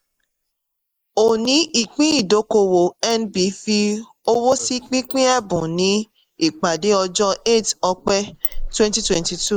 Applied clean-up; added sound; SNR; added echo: neural mask model Resemble Enhance denoiser.